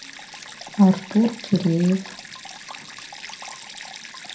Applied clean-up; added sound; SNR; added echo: none; Stream; 15 dB; reverberation time 0.2 s.